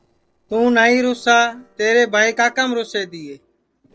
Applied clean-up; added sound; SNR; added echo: neural separator model SepFormer DNS4.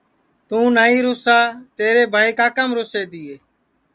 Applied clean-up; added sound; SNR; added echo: none; none; none; none.